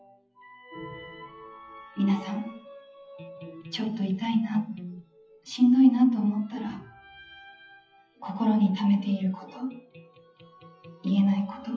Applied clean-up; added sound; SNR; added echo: classical method WPE with log-MMSE.